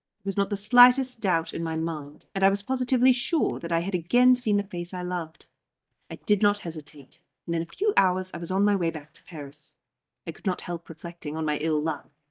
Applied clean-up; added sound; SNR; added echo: neural mask model DeepFilterNet 3.